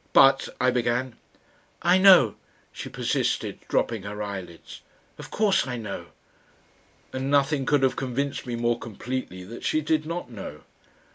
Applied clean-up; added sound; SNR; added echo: none; none; none; none.